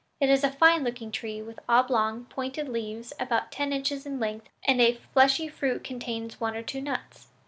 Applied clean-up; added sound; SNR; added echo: none; none; none; none.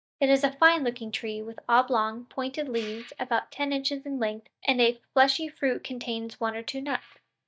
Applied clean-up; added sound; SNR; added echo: neural mask model DeepFilterNet 3.